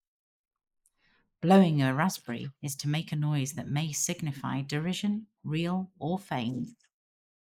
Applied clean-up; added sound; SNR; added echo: neural mask model Resemble Enhance denoiser.